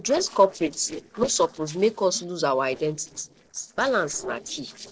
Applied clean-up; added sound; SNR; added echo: neural separator model SepFormer DNS4.